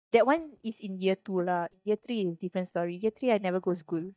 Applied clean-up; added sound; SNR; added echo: neural mask model DeepFilterNet 3.